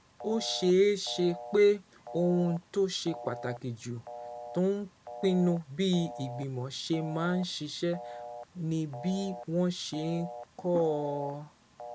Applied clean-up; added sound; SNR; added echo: none; Telephone; 14 dB; none.